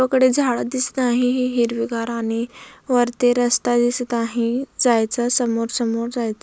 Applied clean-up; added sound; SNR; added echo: none; none; none; none.